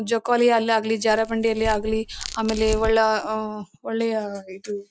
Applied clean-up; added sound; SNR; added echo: none; Tearing; 10 dB; none.